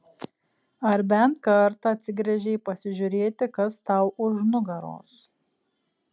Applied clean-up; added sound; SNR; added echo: none; none; none; none.